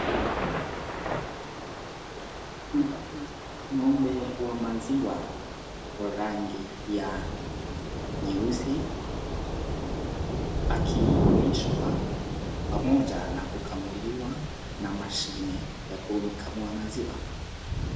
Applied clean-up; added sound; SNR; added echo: none; Thunder / Rain; -2 dB; reverberation time 0.9 s.